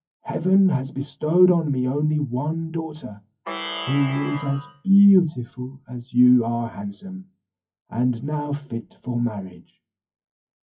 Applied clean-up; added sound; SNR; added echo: classical method WPE with log-MMSE.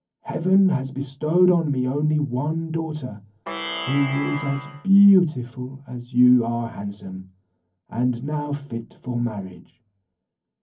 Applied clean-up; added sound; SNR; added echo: none; Plucked string instrument; 9 dB; reverberation time 0.3 s.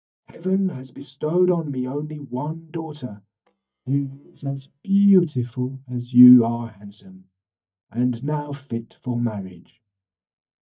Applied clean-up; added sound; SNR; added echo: neural mask model DeepFilterNet 3.